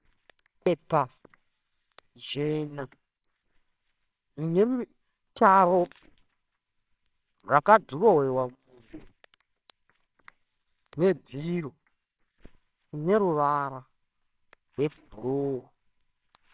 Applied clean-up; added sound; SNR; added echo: neural separator model SepFormer WHAMR!.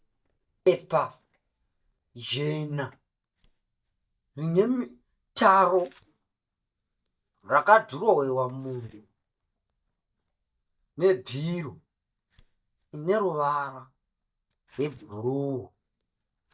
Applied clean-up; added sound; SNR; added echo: neural mask model DeepFilterNet 3.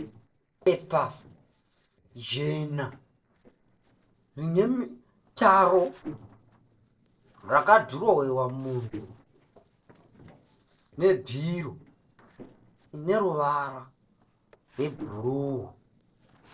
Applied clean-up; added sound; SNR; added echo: neural separator model SepFormer DNS4.